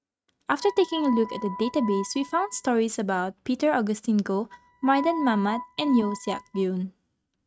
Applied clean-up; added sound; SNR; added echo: neural mask model RNNoise.